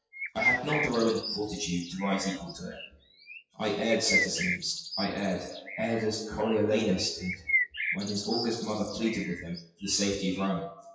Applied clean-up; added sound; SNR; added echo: classical method WPE with log-MMSE.